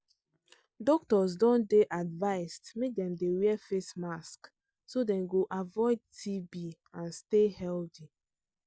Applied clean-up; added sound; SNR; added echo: none; none; none; none.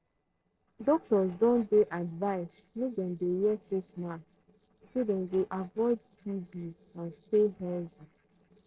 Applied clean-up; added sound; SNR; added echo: neural separator model SepFormer DNS4.